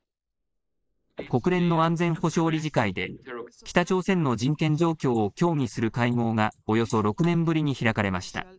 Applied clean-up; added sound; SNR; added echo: neural mask model Resemble Enhance denoiser.